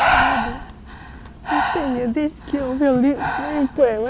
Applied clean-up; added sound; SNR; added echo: none; Breathing; 2 dB; none.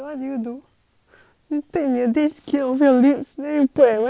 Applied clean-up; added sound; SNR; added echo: none; none; none; none.